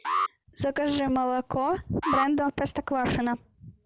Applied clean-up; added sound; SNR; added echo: none; Alarm; 6 dB; none.